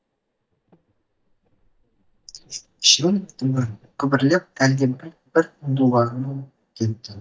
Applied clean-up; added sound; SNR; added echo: neural mask model DeepFilterNet 3.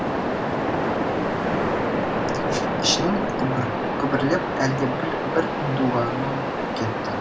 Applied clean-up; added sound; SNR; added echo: none; Waves, surf; -3 dB; reverberation time 0.4 s.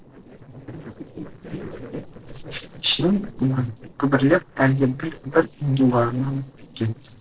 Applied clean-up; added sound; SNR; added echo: neural separator model SepFormer DNS4.